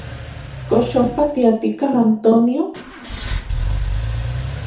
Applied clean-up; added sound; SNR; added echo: none; Engine / Car; 7 dB; reverberation time 0.7 s.